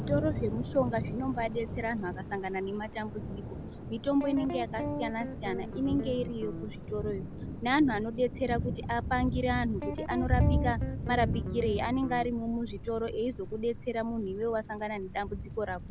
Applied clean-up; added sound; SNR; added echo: none; Thunder / Rain + Guitar; 3 dB; none.